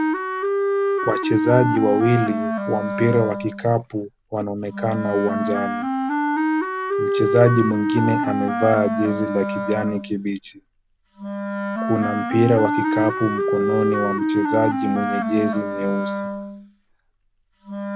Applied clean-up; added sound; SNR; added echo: none; Wind instrument, woodwind instrument; 1 dB; none.